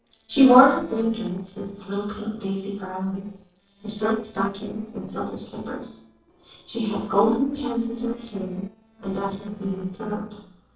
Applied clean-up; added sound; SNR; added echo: neural separator model SepFormer DNS4.